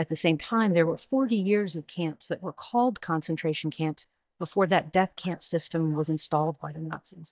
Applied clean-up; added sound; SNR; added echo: neural mask model DeepFilterNet 3.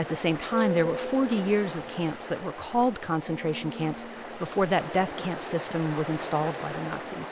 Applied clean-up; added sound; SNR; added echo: none; Ocean; 8 dB; none.